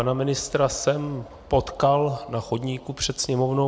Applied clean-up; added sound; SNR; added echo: none; none; none; none.